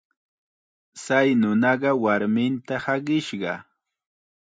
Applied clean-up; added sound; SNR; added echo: none; none; none; none.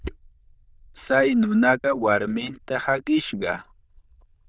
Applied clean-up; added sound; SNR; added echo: neural diffusion model UNIVERSE++.